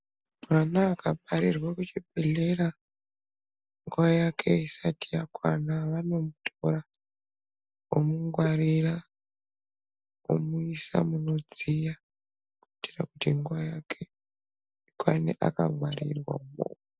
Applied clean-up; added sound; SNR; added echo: none; none; none; none.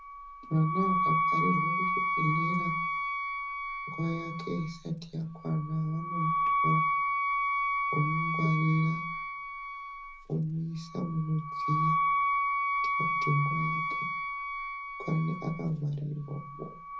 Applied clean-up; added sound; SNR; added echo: none; Wind instrument, woodwind instrument; -2 dB; reverberation time 0.4 s.